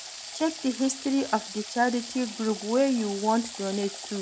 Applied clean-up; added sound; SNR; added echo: none; Water tap, faucet / Water; 12 dB; none.